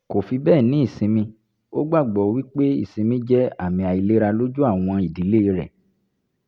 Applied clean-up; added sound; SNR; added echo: none; none; none; none.